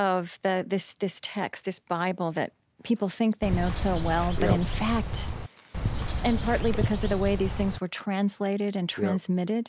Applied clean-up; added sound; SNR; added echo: none; Bird; 1 dB; none.